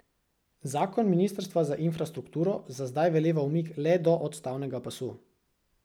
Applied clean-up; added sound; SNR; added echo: none; none; none; none.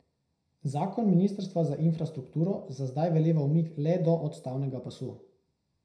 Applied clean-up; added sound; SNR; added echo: none; none; none; reverberation time 0.4 s.